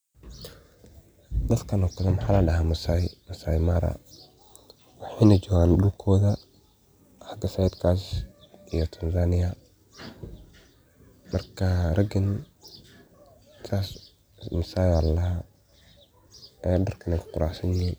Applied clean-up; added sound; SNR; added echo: none; none; none; none.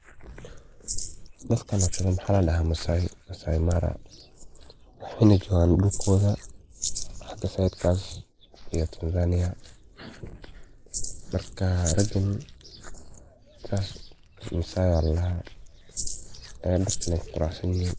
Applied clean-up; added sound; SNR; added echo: neural mask model Resemble Enhance denoiser.